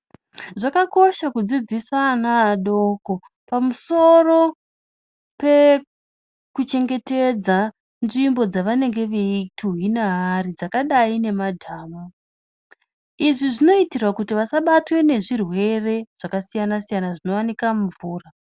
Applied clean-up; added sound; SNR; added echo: none; none; none; none.